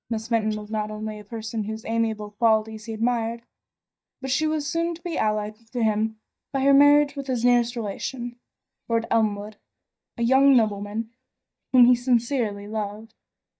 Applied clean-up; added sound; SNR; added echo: neural mask model DeepFilterNet 3.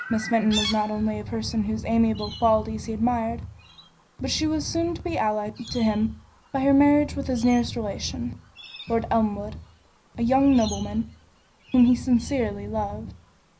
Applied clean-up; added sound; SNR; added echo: none; Chirp, tweet; 17 dB; reverberation time 0.4 s.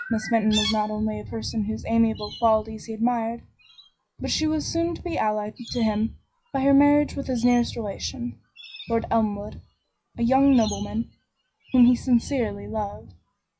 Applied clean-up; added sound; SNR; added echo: classical method WPE with log-MMSE.